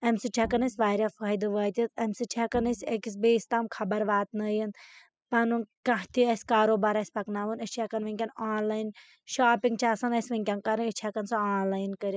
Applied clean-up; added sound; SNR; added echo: classical method spectral subtraction.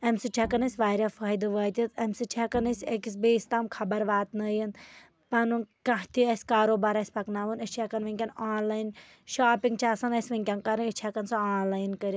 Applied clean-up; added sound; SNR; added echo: none; Bowed string instrument; 18 dB; none.